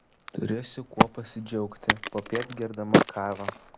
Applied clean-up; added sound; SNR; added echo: none; Crack; -5 dB; none.